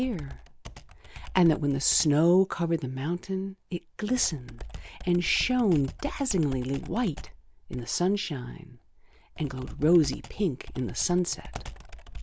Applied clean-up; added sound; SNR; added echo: none; Computer keyboard; 14 dB; none.